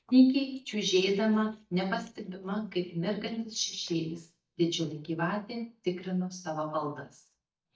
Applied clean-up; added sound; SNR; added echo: neural mask model DeepFilterNet 3.